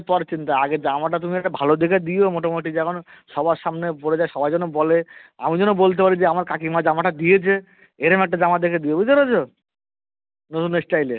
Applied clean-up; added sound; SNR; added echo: none; none; none; none.